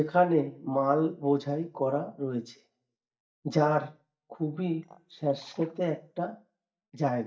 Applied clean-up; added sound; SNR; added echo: neural mask model DeepFilterNet 3.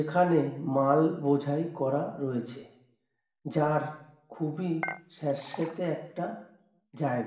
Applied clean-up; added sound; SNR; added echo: none; Dishes, pots, and pans / Chink, clink; 12 dB; reverberation time 0.7 s.